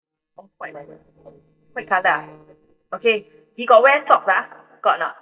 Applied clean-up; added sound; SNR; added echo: neural mask model DeepFilterNet 3.